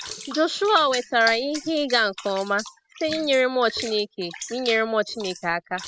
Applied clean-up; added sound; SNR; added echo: classical method spectral subtraction.